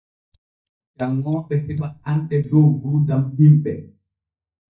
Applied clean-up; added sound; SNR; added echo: neural mask model DeepFilterNet 3.